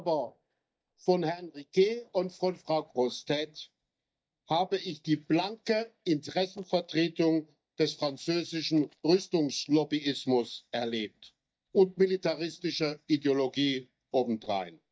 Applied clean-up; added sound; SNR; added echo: neural mask model DeepFilterNet 3.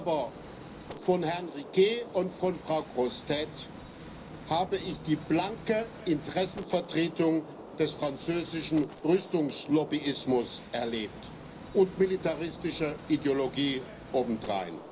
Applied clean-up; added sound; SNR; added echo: none; Gunshot, gunfire; 14 dB; reverberation time 0.5 s.